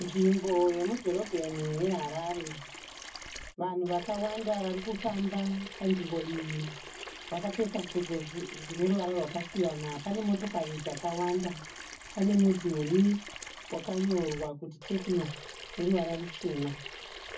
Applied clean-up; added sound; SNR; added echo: none; Sink (filling or washing) / Water tap, faucet; 13 dB; reverberation time 0.3 s.